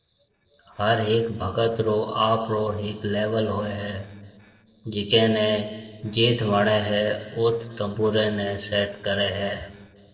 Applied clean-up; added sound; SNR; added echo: neural separator model SepFormer DNS4.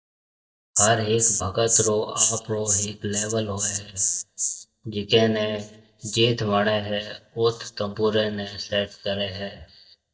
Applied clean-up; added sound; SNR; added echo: neural mask model DeepFilterNet 3.